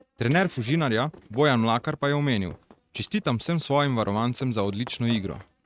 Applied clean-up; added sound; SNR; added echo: neural mask model RNNoise.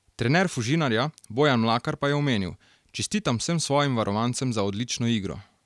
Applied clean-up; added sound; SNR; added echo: none; none; none; none.